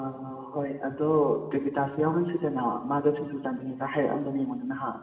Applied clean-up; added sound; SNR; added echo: none; none; none; reverberation time 1.1 s.